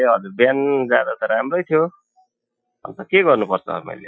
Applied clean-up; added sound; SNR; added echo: classical method Wiener filter.